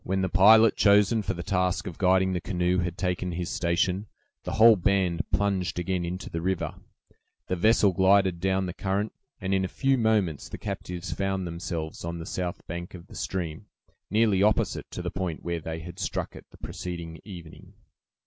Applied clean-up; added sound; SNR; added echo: none; none; none; none.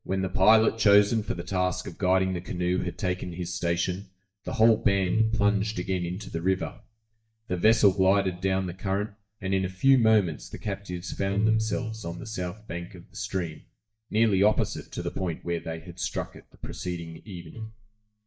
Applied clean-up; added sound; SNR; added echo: neural mask model DeepFilterNet 3.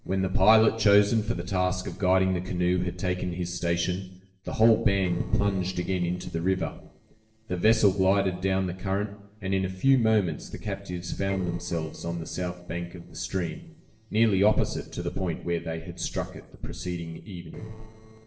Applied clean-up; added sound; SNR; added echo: neural separator model SepFormer DNS4.